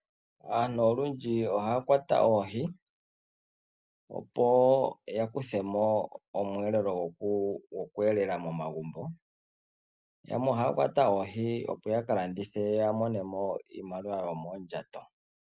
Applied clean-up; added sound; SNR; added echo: none; none; none; none.